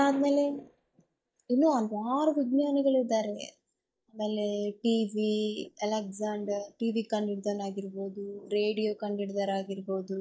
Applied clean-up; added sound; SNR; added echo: neural mask model DeepFilterNet 3.